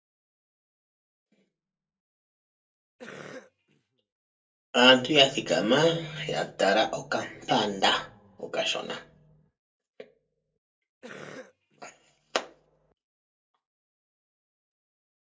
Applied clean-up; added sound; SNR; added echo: none; Cough; 17 dB; reverberation time 0.2 s.